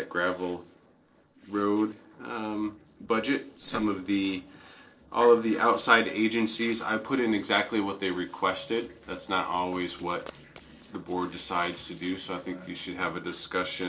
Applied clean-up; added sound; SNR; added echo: neural separator model SepFormer DNS4.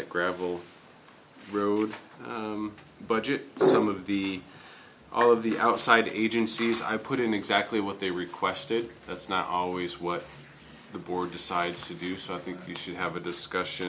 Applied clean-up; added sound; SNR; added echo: none; none; none; none.